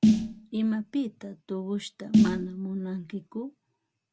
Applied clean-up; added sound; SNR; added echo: none; Snare drum; -5 dB; none.